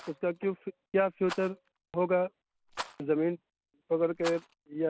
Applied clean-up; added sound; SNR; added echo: none; Rattle; 16 dB; none.